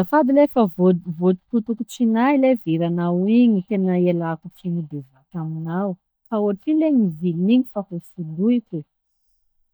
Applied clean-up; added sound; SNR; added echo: neural mask model DeepFilterNet 3.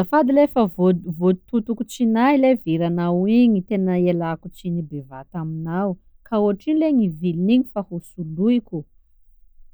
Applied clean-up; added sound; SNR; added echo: none; none; none; none.